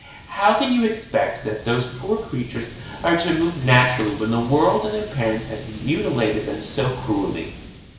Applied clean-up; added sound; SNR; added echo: none; Hiss; 14 dB; reverberation time 0.7 s.